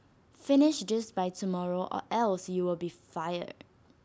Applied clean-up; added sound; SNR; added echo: none; none; none; none.